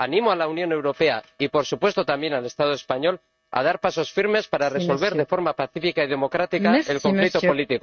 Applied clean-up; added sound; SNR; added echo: neural mask model RNNoise.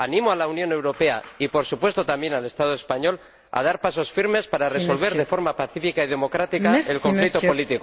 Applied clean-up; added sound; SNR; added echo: none; none; none; none.